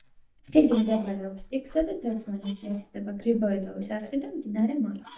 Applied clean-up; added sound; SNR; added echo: neural mask model DeepFilterNet 3.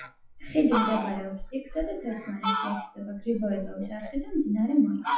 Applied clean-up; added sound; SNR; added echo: classical method WPE with log-MMSE.